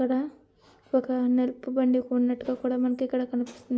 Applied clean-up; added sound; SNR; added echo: none; none; none; none.